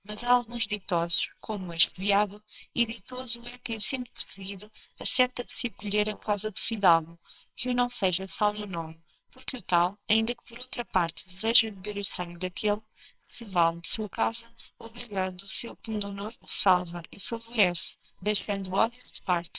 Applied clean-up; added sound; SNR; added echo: neural separator model SepFormer WHAMR!.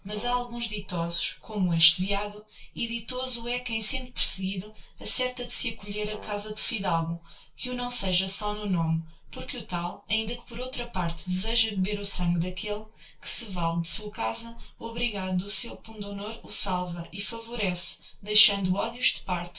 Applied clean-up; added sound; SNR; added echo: none; Brass instrument; 15 dB; reverberation time 0.2 s.